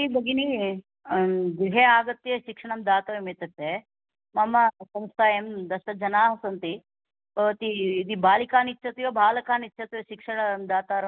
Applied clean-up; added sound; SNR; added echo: none; none; none; none.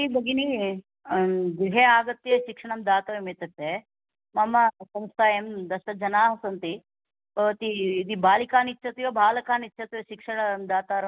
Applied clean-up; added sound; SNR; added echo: none; Cowbell; 9 dB; none.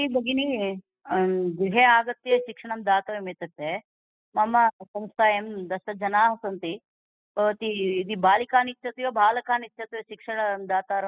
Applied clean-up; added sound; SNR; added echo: classical method spectral subtraction.